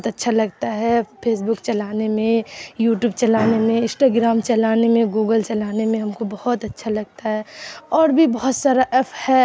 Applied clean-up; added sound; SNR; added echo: none; none; none; none.